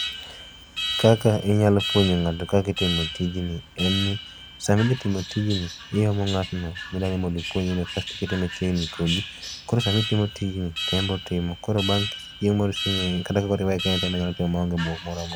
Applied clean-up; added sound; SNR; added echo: none; Alarm; 8 dB; none.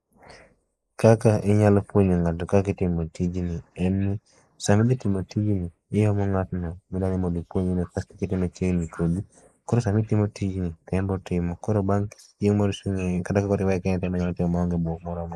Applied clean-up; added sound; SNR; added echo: neural mask model Resemble Enhance denoiser.